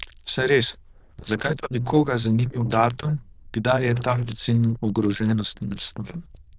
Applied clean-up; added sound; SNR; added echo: neural diffusion model UNIVERSE++.